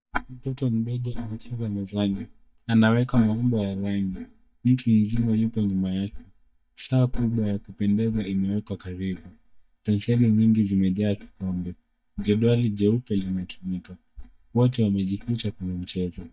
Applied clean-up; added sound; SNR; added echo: neural mask model DeepFilterNet 3.